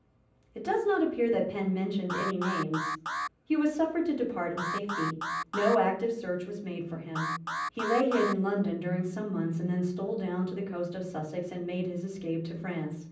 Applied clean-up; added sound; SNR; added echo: none; Alarm; 5 dB; reverberation time 0.6 s.